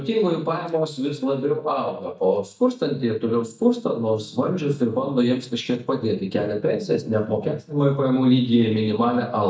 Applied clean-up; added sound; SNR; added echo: neural mask model DeepFilterNet 3.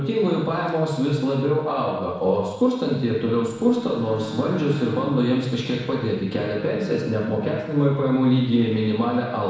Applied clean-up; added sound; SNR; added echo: neural separator model SepFormer DNS4.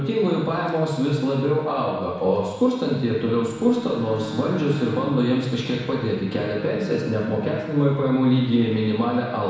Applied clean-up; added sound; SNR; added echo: none; Bowed string instrument; 15 dB; reverberation time 1.1 s.